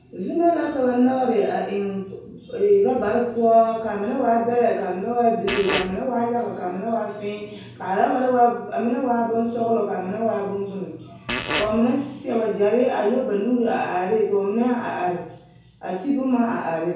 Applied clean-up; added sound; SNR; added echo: none; Fart; 4 dB; reverberation time 0.7 s.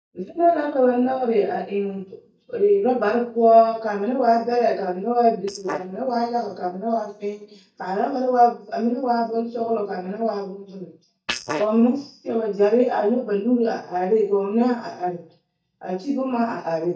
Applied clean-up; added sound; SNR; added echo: neural mask model DeepFilterNet 3.